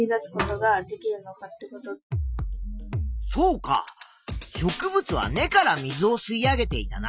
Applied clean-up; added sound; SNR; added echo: classical method Wiener filter.